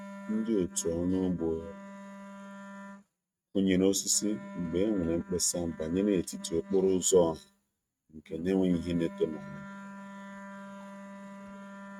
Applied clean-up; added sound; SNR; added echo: neural mask model RNNoise.